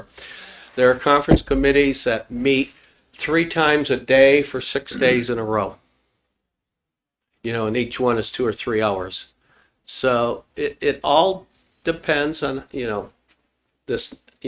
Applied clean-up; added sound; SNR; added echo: neural mask model RNNoise.